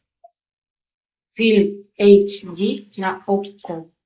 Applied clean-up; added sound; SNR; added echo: neural mask model Resemble Enhance denoiser.